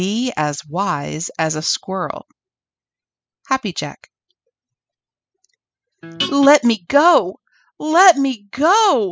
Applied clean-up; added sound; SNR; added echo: classical method spectral subtraction.